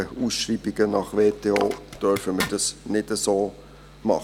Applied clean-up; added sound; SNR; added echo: none; Zipper (clothing); 11 dB; none.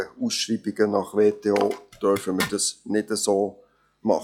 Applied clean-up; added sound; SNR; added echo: classical method log-MMSE.